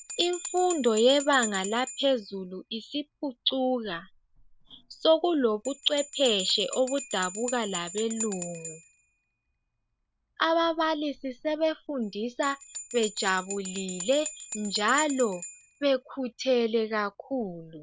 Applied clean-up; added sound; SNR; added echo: none; Bell; 12 dB; none.